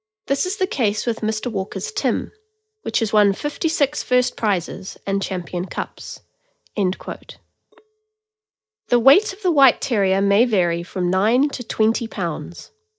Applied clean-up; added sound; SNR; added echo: neural mask model DeepFilterNet 3.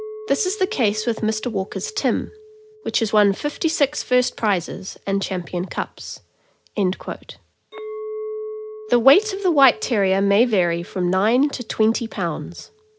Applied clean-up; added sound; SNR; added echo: none; Chink, clink; 16 dB; none.